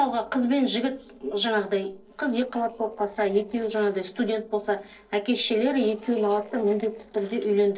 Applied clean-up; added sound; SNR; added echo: neural separator model SepFormer DNS4.